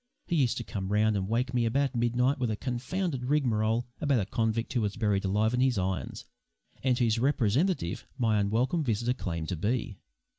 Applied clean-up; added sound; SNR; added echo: none; none; none; none.